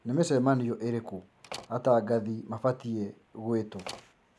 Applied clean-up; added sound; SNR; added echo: none; Slam; 18 dB; none.